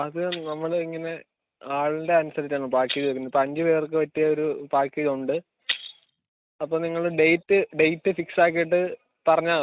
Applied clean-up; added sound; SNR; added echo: neural mask model RNNoise.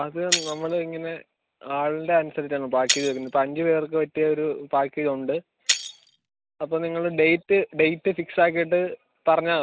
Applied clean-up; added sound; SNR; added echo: none; Shatter; 8 dB; none.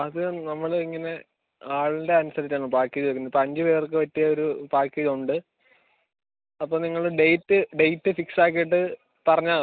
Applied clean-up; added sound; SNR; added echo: none; none; none; none.